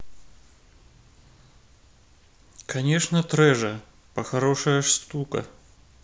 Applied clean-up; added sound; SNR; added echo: none; none; none; none.